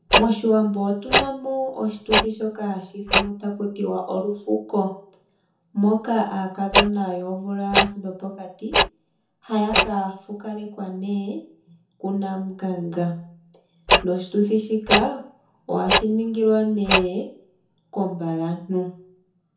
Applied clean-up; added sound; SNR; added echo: none; Tick-tock; 0 dB; reverberation time 0.5 s.